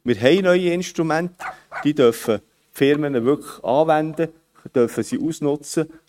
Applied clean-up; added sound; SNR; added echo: neural mask model RNNoise.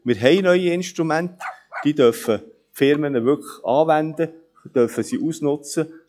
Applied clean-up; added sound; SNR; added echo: classical method log-MMSE.